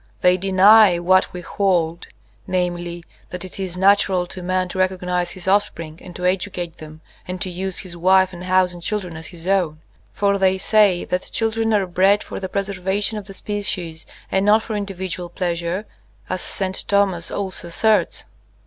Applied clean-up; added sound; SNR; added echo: none; none; none; none.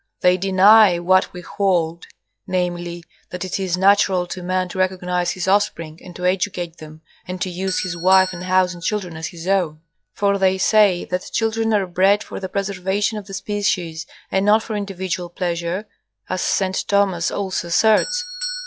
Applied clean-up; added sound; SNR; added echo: classical method log-MMSE.